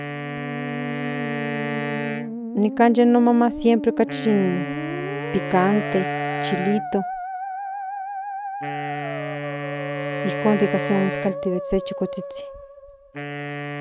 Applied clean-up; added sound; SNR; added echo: none; Wind instrument, woodwind instrument + Musical instrument; 4 dB; none.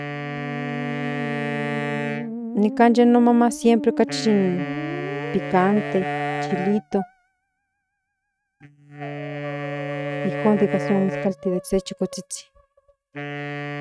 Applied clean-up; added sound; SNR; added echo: neural mask model RNNoise.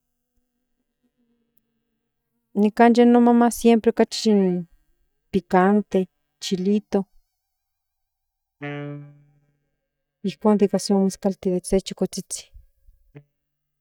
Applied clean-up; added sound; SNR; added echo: neural mask model DeepFilterNet 3.